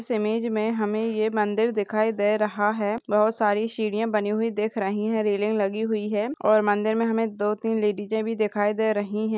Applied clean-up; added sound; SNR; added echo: none; none; none; none.